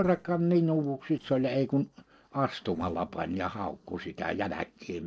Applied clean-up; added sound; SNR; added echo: neural separator model SepFormer DNS4.